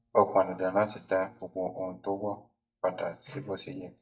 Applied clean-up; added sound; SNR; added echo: neural mask model DeepFilterNet 3.